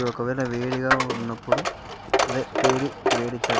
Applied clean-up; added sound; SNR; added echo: none; Coin (dropping); -2 dB; none.